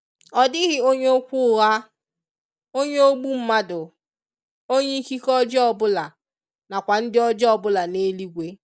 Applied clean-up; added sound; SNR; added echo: none; none; none; none.